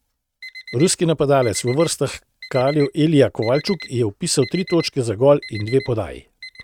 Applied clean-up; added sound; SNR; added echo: neural mask model RNNoise.